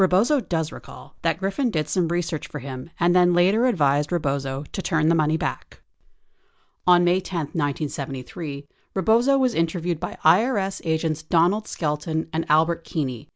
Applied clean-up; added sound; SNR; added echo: none; none; none; none.